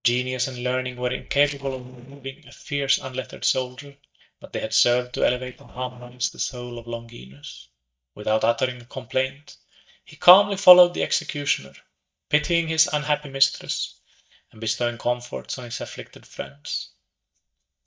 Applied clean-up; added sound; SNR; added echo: neural mask model DeepFilterNet 3.